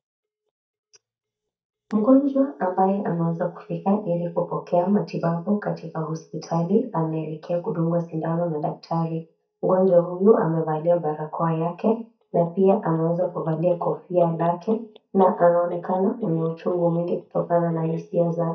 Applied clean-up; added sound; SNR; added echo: neural mask model DeepFilterNet 3.